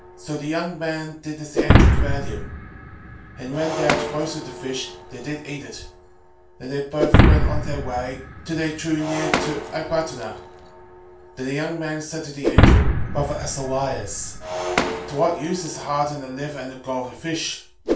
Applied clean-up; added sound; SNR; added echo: none; Shatter; -5 dB; reverberation time 0.3 s.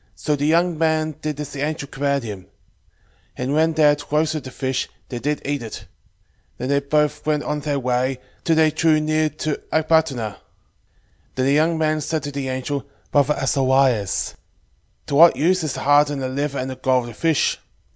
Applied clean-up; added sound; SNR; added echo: none; none; none; none.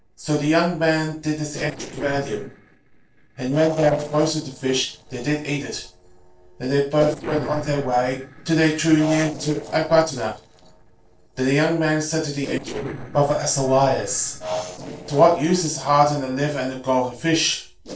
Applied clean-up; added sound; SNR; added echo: neural separator model SepFormer DNS4.